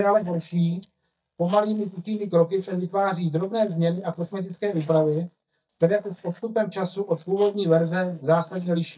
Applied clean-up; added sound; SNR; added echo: neural mask model DeepFilterNet 3.